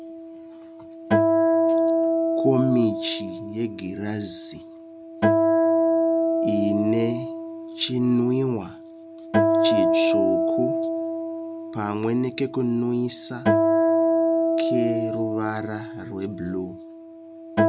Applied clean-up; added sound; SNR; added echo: none; Acoustic guitar; -4 dB; none.